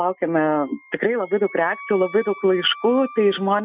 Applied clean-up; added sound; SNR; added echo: classical method Wiener filter.